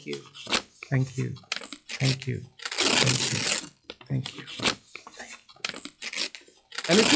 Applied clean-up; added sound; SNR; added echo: classical method log-MMSE.